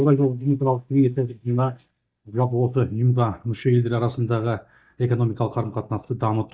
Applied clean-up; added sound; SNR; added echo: neural mask model DeepFilterNet 3.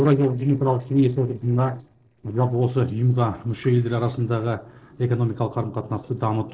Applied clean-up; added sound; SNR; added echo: neural separator model SepFormer DNS4.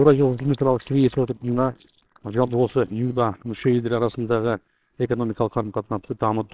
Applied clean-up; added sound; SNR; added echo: neural separator model SepFormer WHAMR!.